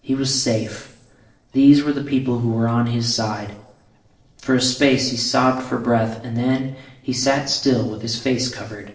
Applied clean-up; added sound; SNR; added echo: neural separator model SepFormer DNS4.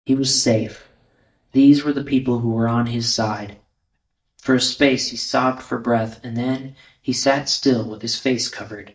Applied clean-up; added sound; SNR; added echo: neural mask model DeepFilterNet 3.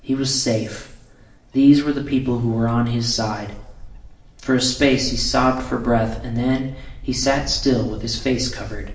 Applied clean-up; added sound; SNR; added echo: none; Wind / Bird; 13 dB; reverberation time 0.9 s.